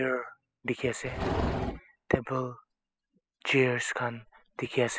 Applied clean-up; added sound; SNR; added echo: classical method spectral subtraction.